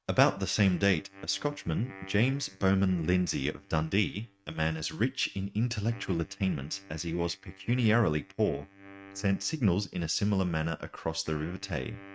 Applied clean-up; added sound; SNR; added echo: neural mask model RNNoise.